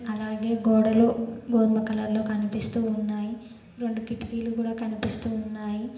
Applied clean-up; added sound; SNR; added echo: none; none; none; reverberation time 0.8 s.